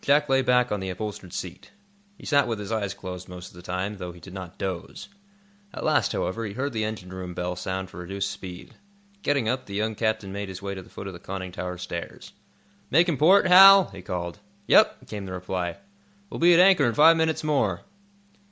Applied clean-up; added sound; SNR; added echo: none; none; none; none.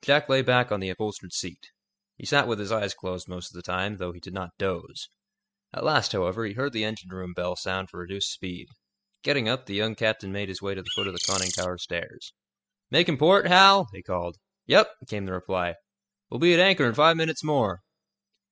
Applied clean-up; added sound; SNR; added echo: classical method spectral subtraction.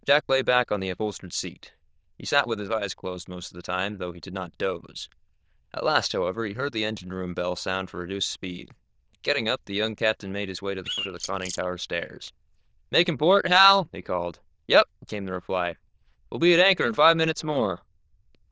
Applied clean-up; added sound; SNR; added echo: neural diffusion model UNIVERSE++.